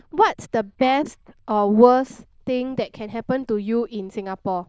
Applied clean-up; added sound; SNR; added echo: neural diffusion model UNIVERSE++.